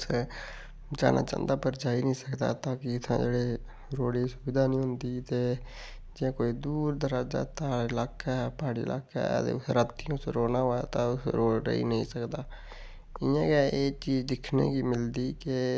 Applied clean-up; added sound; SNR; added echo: none; Growling; 16 dB; none.